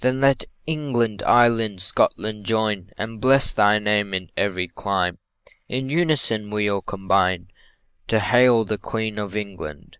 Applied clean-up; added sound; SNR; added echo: neural mask model Resemble Enhance denoiser.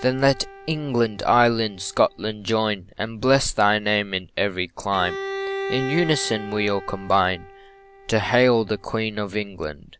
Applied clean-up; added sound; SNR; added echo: none; Bowed string instrument; 13 dB; none.